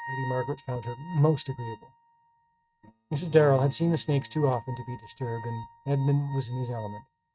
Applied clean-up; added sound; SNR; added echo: neural mask model RNNoise.